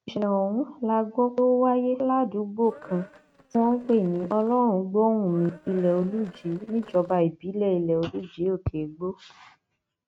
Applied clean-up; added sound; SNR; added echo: neural mask model RNNoise.